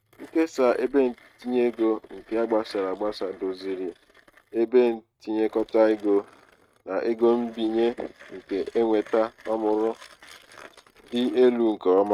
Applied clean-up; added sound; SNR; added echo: neural mask model RNNoise.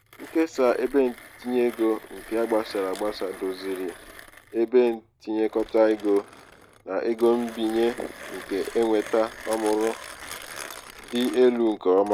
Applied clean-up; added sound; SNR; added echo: none; Mechanisms; 17 dB; none.